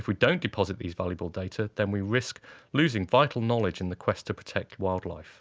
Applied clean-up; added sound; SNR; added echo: none; none; none; none.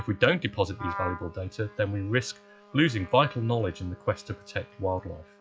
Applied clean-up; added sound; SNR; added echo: classical method log-MMSE.